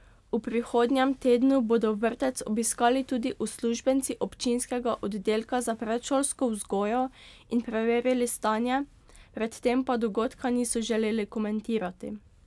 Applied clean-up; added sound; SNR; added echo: none; none; none; none.